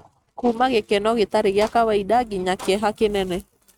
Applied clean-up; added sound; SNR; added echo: neural mask model RNNoise.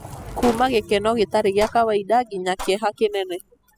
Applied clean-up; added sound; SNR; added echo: classical method spectral subtraction.